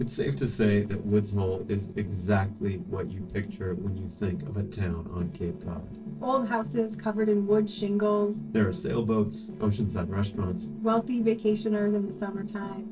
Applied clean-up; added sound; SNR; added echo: neural separator model SepFormer DNS4.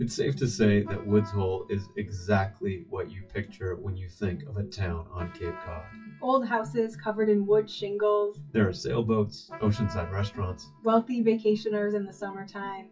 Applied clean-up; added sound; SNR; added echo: classical method WPE with log-MMSE.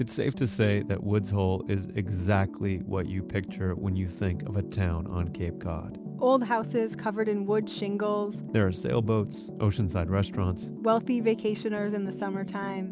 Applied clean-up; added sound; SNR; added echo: none; none; none; none.